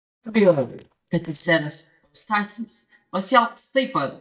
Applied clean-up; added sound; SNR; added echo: neural mask model DeepFilterNet 3.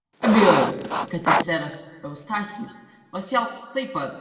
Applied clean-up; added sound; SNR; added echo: none; Writing; -2 dB; reverberation time 1.5 s.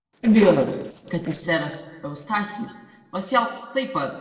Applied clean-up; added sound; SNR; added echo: neural separator model SepFormer DNS4.